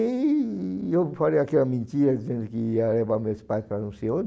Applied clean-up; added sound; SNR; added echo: none; none; none; none.